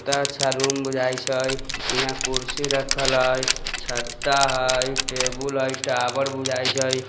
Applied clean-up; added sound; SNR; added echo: none; Tick-tock + Crushing; 4 dB; none.